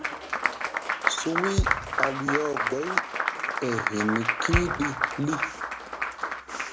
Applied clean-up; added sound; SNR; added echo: none; Applause + Thump, thud; -3 dB; none.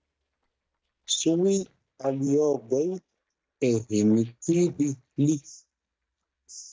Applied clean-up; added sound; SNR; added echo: neural mask model DeepFilterNet 3.